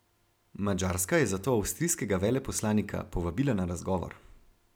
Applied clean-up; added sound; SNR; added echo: none; none; none; none.